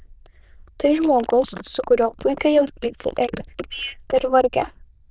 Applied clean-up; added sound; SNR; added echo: neural diffusion model UNIVERSE++.